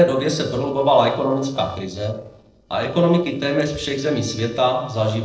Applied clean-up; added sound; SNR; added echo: neural separator model SepFormer DNS4.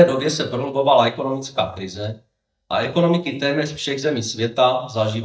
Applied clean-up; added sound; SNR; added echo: neural mask model DeepFilterNet 3.